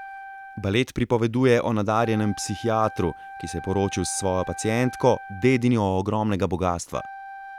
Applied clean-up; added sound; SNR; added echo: none; Wind instrument, woodwind instrument; 16 dB; none.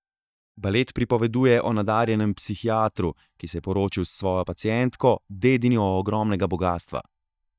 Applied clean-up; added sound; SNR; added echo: neural mask model DeepFilterNet 3.